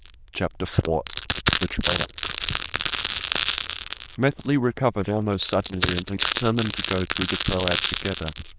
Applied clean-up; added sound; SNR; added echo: neural diffusion model UNIVERSE++.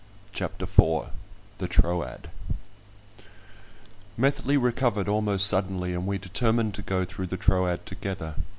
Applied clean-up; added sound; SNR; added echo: none; none; none; none.